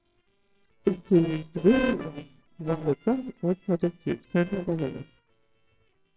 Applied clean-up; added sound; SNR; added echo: neural separator model SepFormer WHAMR!.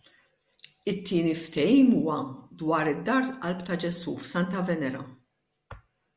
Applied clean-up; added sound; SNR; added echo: none; none; none; none.